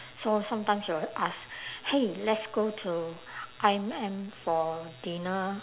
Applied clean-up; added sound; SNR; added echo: none; none; none; none.